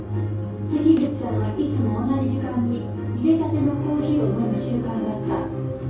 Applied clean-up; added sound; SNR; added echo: none; Snare drum; 11 dB; reverberation time 0.6 s.